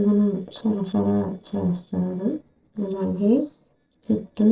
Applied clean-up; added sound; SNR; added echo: neural separator model SepFormer DNS4.